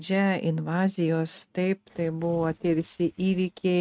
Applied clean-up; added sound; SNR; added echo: neural mask model RNNoise.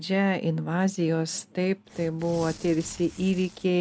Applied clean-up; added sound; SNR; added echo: none; Tearing; 18 dB; none.